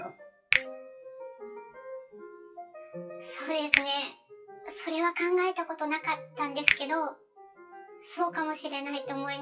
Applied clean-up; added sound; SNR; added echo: classical method WPE with log-MMSE.